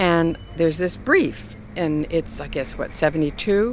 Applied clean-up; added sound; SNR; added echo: none; Bus; 15 dB; none.